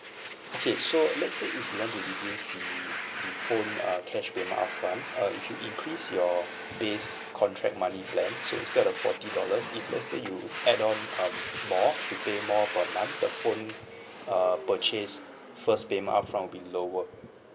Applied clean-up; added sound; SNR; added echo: none; Domestic sounds, home sounds; 7 dB; reverberation time 1.9 s.